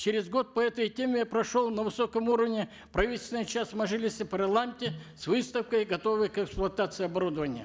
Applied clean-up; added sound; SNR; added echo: none; none; none; none.